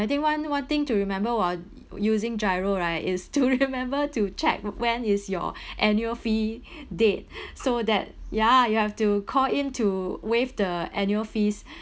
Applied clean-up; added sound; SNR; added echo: none; none; none; none.